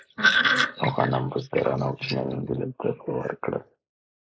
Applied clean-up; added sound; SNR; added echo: neural mask model Resemble Enhance denoiser.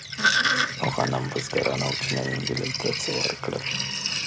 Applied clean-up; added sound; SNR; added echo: none; Sink (filling or washing); -3 dB; none.